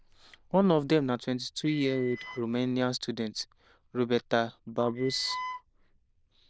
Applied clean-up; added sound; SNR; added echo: neural diffusion model UNIVERSE++.